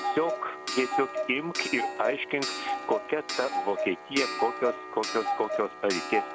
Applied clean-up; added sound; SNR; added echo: none; Clock; 2 dB; none.